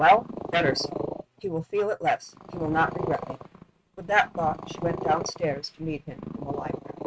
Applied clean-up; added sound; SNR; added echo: neural mask model RNNoise.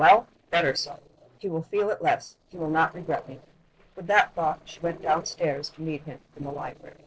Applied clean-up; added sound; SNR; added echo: neural separator model SepFormer DNS4.